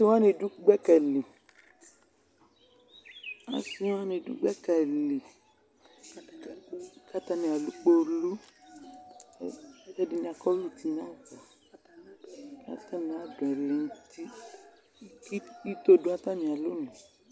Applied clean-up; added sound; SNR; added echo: none; none; none; none.